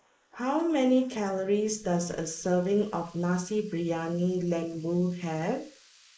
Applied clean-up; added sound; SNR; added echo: neural mask model Resemble Enhance denoiser.